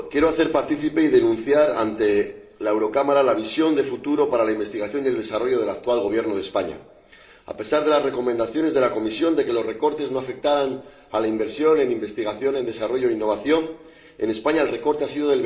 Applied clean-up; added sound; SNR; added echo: none; none; none; reverberation time 1.2 s.